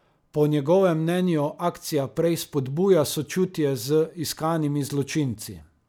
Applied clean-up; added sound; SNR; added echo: none; none; none; none.